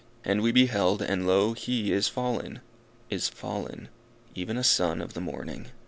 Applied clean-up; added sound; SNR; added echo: none; none; none; none.